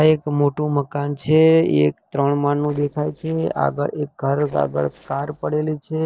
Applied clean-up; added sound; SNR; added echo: neural separator model SepFormer DNS4.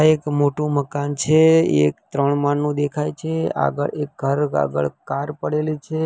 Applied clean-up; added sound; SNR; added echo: none; none; none; none.